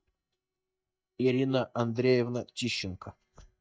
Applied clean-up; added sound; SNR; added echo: neural mask model DeepFilterNet 3.